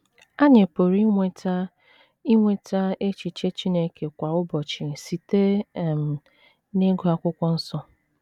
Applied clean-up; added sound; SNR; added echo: none; none; none; none.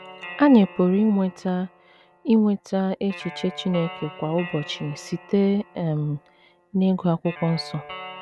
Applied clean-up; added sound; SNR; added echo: none; Guitar; 18 dB; none.